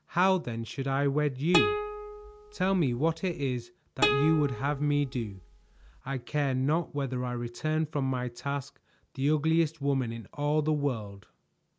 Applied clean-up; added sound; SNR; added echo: none; Plucked string instrument; 4 dB; none.